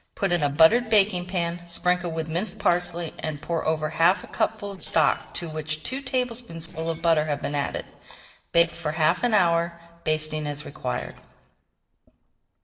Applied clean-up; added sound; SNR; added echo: neural separator model SepFormer DNS4.